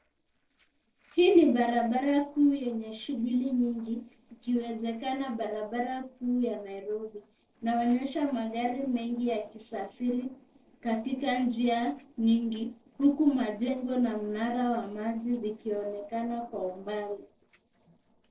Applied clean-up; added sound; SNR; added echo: neural separator model SepFormer DNS4.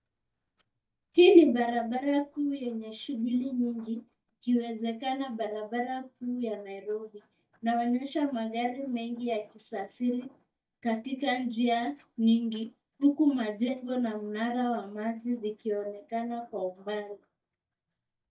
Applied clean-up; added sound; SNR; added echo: neural mask model DeepFilterNet 3.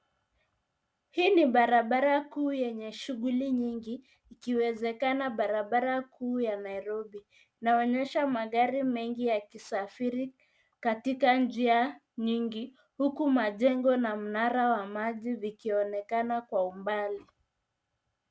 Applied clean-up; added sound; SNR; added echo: none; none; none; none.